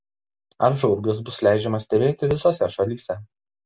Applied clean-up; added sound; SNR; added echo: none; none; none; none.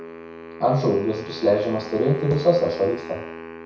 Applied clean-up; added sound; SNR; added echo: none; Wind instrument, woodwind instrument; 13 dB; reverberation time 0.6 s.